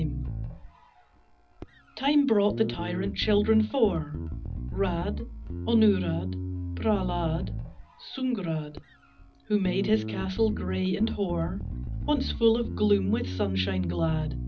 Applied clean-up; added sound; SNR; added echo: none; Bass guitar; 6 dB; reverberation time 0.4 s.